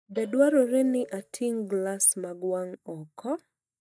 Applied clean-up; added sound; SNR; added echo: neural mask model DeepFilterNet 3.